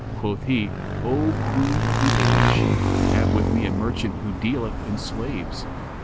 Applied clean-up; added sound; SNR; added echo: none; Motorcycle / Engine; -4 dB; none.